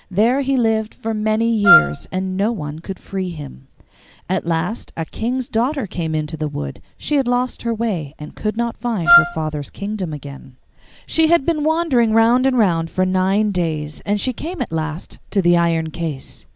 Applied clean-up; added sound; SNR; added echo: none; Wind instrument, woodwind instrument; -3 dB; none.